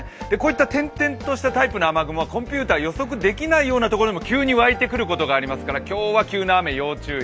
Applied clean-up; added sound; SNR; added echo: none; none; none; none.